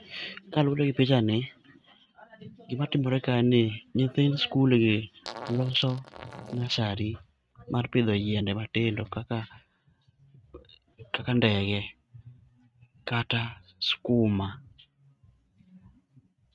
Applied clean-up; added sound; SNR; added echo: neural mask model RNNoise.